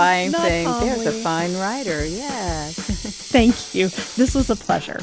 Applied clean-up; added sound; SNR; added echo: none; Water tap, faucet; 14 dB; none.